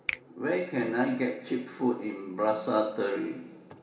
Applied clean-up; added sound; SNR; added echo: none; Finger snapping; 13 dB; reverberation time 2.4 s.